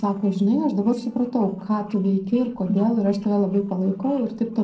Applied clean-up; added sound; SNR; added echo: neural separator model SepFormer DNS4.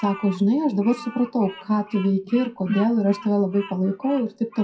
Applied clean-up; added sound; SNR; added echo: classical method WPE with log-MMSE.